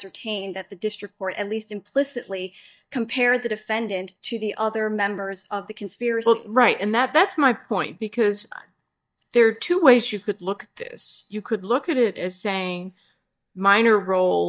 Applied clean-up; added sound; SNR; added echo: neural mask model DeepFilterNet 3.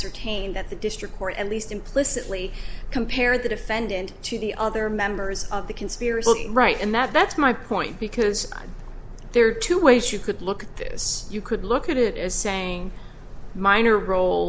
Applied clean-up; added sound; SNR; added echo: none; none; none; none.